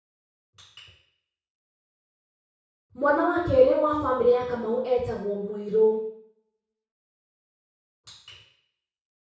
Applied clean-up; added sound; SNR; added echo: none; none; none; reverberation time 0.6 s.